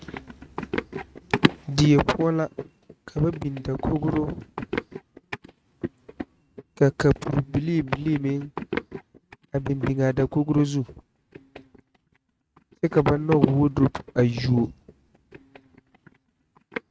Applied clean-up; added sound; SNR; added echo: neural mask model RNNoise.